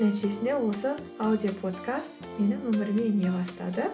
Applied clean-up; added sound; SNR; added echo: none; none; none; none.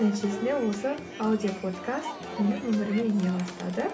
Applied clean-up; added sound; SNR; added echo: none; Crowd; 13 dB; none.